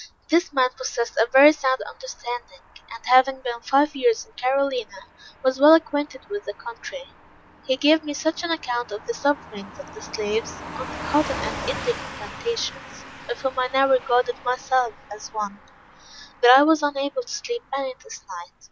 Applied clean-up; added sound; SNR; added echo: none; Car passing by / Truck; 16 dB; none.